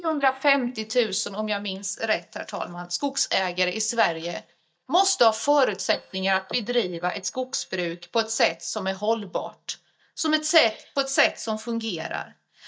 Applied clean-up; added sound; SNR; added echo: neural mask model DeepFilterNet 3.